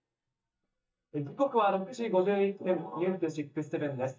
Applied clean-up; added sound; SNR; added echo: neural mask model DeepFilterNet 3.